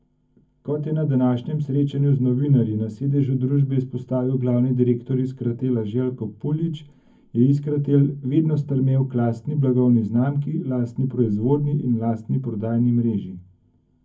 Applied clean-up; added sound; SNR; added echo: none; none; none; reverberation time 0.3 s.